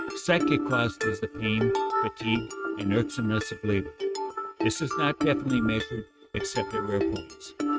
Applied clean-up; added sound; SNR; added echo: neural mask model RNNoise.